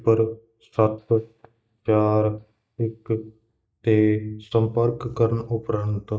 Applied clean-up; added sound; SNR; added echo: neural mask model DeepFilterNet 3.